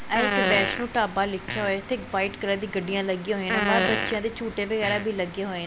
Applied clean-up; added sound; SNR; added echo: none; Fart; 2 dB; none.